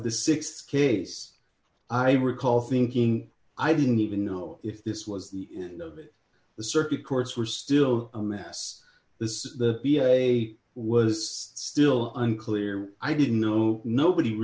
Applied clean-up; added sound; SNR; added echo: none; none; none; none.